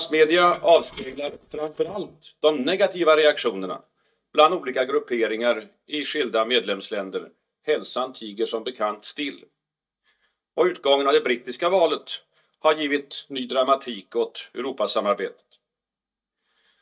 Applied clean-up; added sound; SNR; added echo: neural mask model DeepFilterNet 3.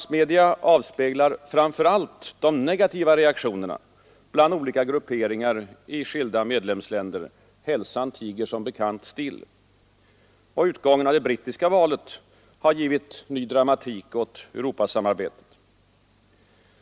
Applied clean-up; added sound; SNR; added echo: none; none; none; none.